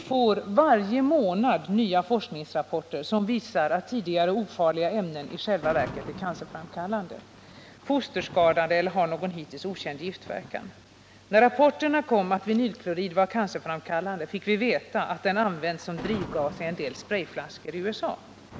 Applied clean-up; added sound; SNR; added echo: none; Thunder; 20 dB; none.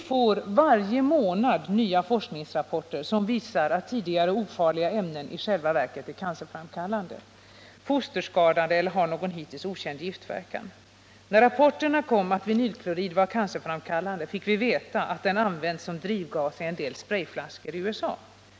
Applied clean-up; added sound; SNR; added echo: none; none; none; none.